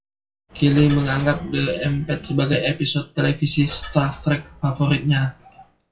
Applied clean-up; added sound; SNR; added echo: classical method WPE with log-MMSE.